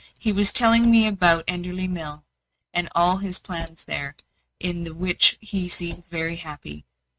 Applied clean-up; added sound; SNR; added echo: neural mask model RNNoise.